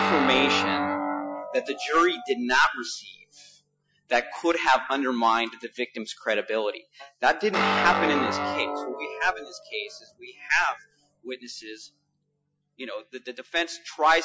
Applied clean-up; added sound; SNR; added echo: classical method Wiener filter.